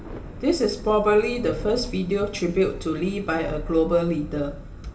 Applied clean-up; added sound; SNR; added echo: none; Thunder; 19 dB; reverberation time 1.4 s.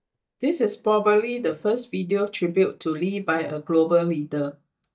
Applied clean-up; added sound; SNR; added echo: neural mask model DeepFilterNet 3.